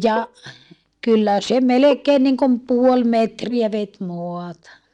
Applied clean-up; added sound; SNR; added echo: neural mask model DeepFilterNet 3.